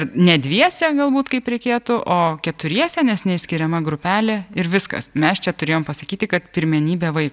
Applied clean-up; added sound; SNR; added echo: none; none; none; none.